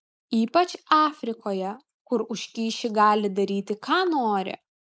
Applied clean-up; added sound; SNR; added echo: neural mask model Resemble Enhance denoiser.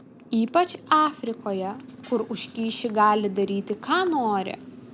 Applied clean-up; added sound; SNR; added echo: none; Motorcycle; 18 dB; none.